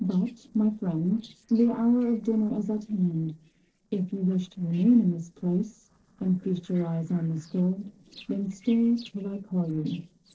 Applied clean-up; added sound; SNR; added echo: neural separator model SepFormer DNS4.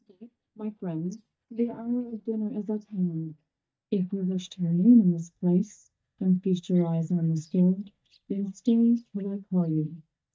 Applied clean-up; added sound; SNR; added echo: neural mask model DeepFilterNet 3.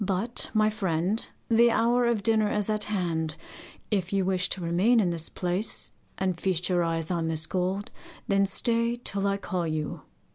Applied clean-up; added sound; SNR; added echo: none; none; none; none.